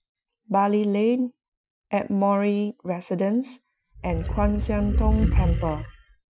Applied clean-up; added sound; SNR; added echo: classical method Wiener filter.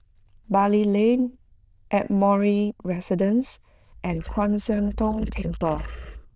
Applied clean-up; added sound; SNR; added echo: neural diffusion model UNIVERSE++.